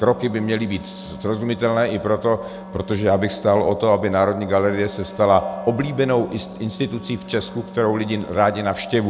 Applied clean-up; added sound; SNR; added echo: none; Wind instrument, woodwind instrument; 17 dB; none.